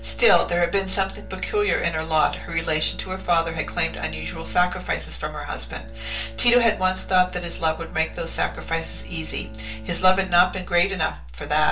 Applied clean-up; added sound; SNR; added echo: none; Bowed string instrument; 19 dB; reverberation time 0.3 s.